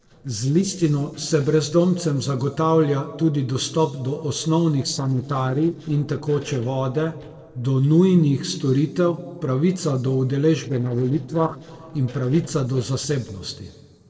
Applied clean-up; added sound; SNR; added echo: neural separator model SepFormer DNS4.